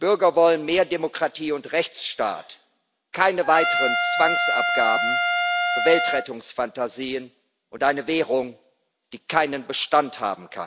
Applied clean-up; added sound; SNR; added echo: none; Trumpet; -1 dB; none.